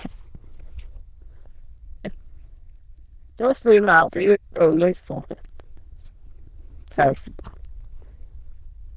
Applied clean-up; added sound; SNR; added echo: neural diffusion model UNIVERSE++.